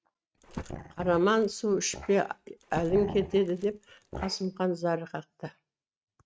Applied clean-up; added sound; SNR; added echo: neural mask model RNNoise.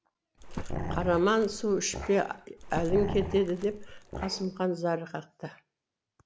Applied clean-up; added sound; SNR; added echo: none; Growling; 7 dB; none.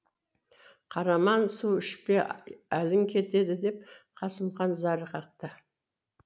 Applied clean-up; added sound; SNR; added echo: none; none; none; none.